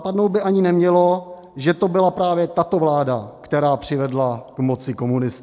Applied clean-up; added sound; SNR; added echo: none; none; none; none.